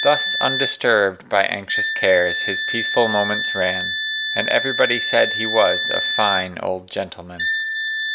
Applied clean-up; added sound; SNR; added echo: none; Wind instrument, woodwind instrument; 2 dB; none.